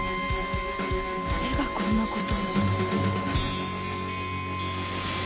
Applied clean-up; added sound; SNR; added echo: none; Brass instrument; 6 dB; none.